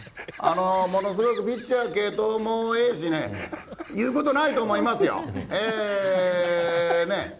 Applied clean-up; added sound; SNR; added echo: none; none; none; none.